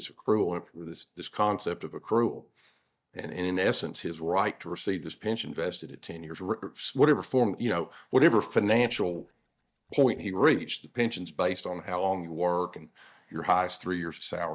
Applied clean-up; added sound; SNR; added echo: neural mask model DeepFilterNet 3.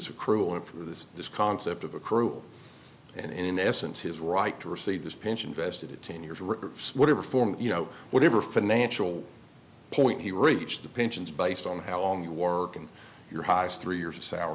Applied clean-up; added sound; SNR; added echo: none; none; none; none.